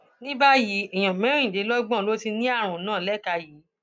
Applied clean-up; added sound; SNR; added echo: none; none; none; none.